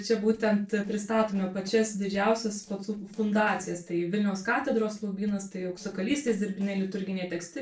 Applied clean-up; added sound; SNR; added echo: neural separator model SepFormer DNS4.